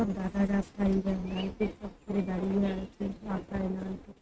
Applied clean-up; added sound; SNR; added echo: neural mask model RNNoise.